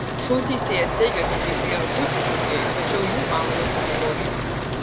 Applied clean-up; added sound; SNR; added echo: none; Train + Truck; -4 dB; none.